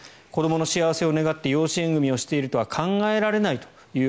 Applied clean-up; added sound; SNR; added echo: none; none; none; none.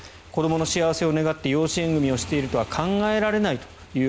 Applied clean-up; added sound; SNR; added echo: none; Motorcycle / Engine; 17 dB; none.